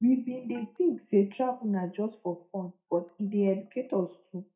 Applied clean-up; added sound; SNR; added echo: neural mask model DeepFilterNet 3.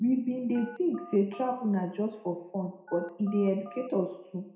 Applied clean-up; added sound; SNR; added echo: none; Telephone; 18 dB; reverberation time 0.6 s.